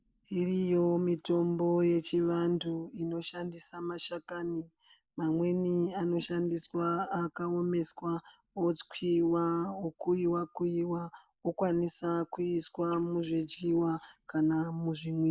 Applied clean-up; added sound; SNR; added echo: neural mask model Resemble Enhance denoiser.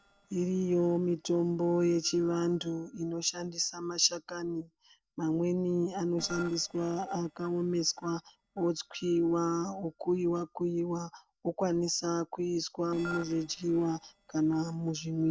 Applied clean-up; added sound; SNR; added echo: neural separator model SepFormer DNS4.